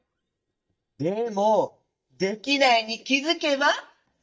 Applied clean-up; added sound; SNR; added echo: neural mask model DeepFilterNet 3.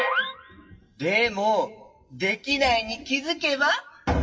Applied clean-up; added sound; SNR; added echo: classical method WPE with log-MMSE.